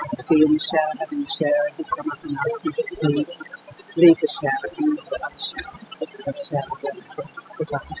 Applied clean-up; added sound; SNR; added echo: classical method spectral subtraction.